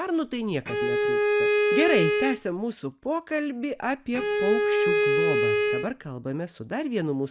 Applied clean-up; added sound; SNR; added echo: none; Bowed string instrument; -5 dB; none.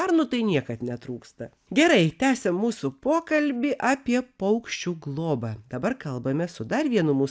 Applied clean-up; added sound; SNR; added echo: none; none; none; none.